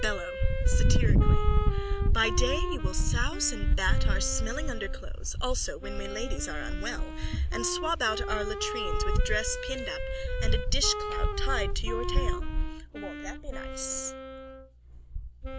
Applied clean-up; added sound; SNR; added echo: none; Wind instrument, woodwind instrument; 11 dB; none.